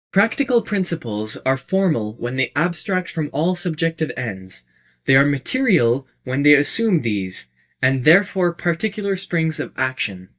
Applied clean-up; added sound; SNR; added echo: neural mask model DeepFilterNet 3.